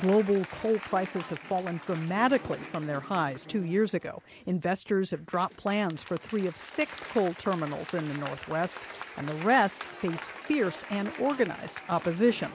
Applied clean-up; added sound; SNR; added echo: none; Applause / Crowd; 14 dB; none.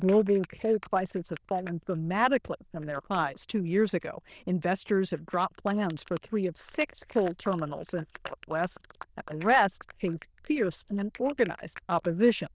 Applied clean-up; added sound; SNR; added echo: neural diffusion model UNIVERSE++.